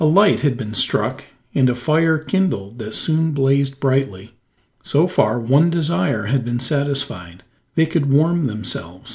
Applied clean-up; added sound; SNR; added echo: none; none; none; none.